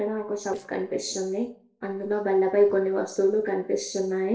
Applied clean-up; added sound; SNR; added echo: neural separator model SepFormer DNS4.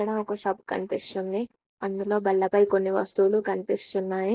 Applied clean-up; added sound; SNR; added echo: none; none; none; none.